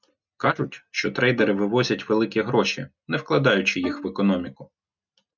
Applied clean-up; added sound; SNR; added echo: neural mask model RNNoise.